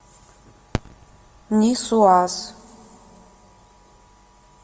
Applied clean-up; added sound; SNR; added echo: none; none; none; reverberation time 1.8 s.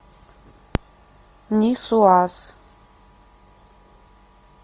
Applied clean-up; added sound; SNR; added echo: none; none; none; none.